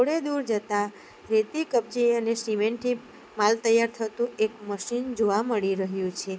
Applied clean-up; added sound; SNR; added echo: none; none; none; none.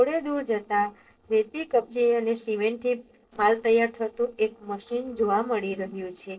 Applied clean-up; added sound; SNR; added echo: neural separator model SepFormer DNS4.